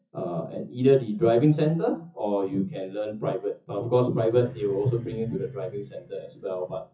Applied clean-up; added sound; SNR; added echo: classical method WPE with log-MMSE.